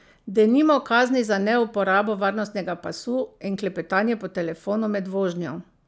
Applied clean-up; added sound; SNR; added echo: none; none; none; none.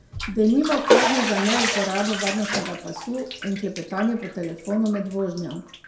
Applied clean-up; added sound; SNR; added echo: none; Bathtub (filling or washing); 2 dB; reverberation time 0.6 s.